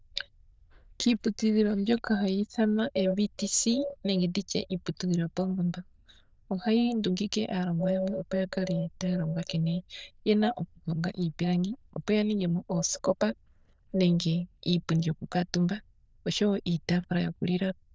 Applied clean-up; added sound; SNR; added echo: neural diffusion model UNIVERSE++.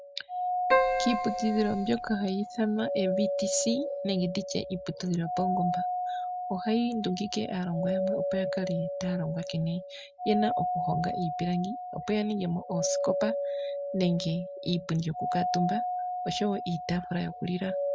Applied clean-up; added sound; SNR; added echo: none; Doorbell + Keyboard (musical); 1 dB; none.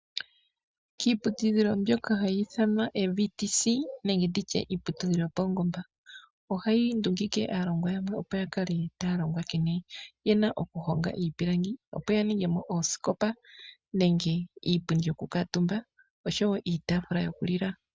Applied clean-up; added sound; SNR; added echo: none; none; none; none.